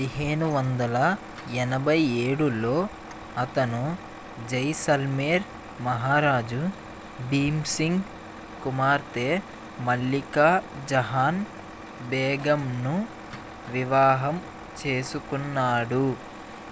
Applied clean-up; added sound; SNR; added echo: none; Truck; 15 dB; none.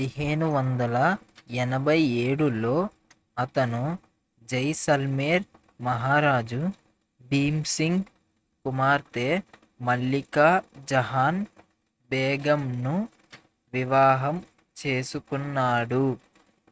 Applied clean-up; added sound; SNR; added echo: neural mask model RNNoise.